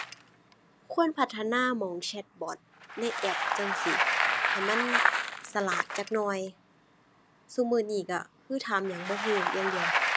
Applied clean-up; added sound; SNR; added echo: none; Bicycle; 0 dB; none.